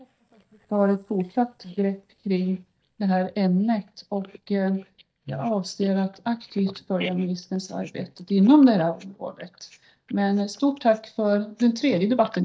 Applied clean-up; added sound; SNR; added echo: neural mask model DeepFilterNet 3.